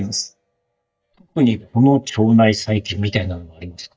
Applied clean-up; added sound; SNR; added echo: neural mask model DeepFilterNet 3.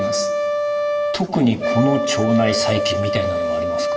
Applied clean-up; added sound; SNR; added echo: none; Brass instrument; 0 dB; reverberation time 2.4 s.